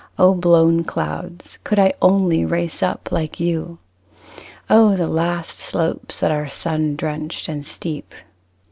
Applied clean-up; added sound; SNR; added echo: none; none; none; none.